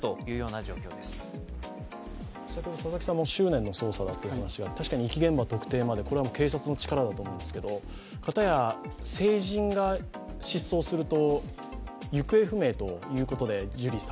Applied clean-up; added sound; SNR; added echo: none; none; none; none.